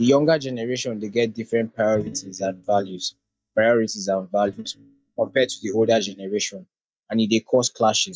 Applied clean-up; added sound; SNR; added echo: neural mask model DeepFilterNet 3.